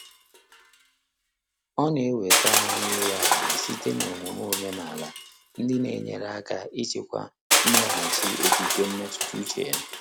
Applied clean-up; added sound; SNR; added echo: none; Crushing; -3 dB; none.